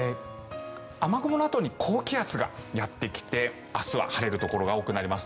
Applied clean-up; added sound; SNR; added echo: none; none; none; none.